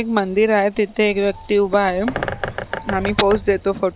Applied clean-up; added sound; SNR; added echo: none; Bird; 11 dB; none.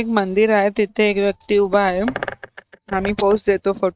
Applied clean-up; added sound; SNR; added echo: neural mask model RNNoise.